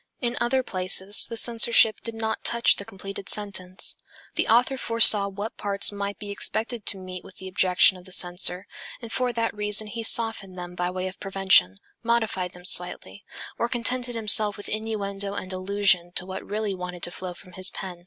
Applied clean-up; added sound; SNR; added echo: none; none; none; none.